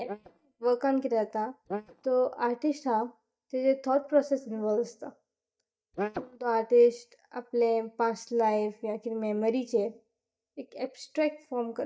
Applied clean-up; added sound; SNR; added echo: neural mask model DeepFilterNet 3.